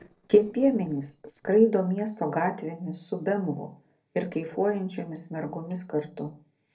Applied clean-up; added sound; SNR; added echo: neural separator model SepFormer DNS4.